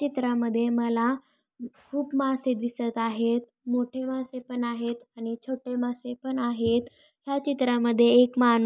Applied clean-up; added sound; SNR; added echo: none; none; none; none.